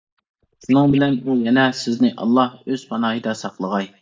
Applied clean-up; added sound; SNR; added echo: neural mask model DeepFilterNet 3.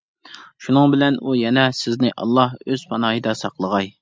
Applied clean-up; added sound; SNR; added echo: none; none; none; none.